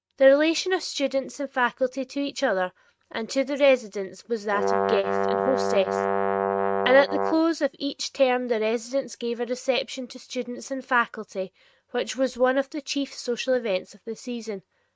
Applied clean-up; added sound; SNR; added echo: neural mask model RNNoise.